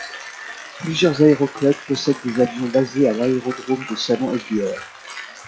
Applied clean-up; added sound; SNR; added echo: classical method log-MMSE.